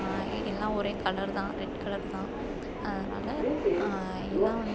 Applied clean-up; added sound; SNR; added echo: none; Subway, metro, underground; -3 dB; none.